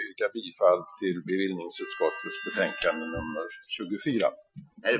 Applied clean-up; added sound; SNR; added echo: classical method Wiener filter.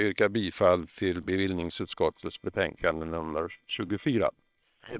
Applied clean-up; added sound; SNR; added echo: neural separator model SepFormer WHAM!.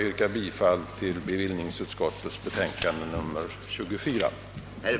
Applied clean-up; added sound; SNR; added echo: none; none; none; none.